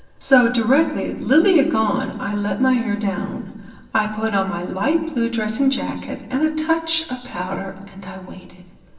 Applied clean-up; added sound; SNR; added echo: none; none; none; reverberation time 1.0 s.